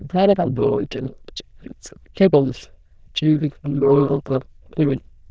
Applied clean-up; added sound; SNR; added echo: neural diffusion model UNIVERSE++.